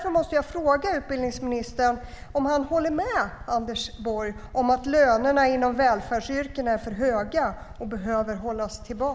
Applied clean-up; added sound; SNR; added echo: none; Aircraft; 17 dB; none.